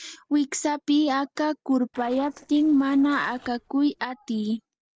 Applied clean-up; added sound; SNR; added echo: neural separator model SepFormer DNS4.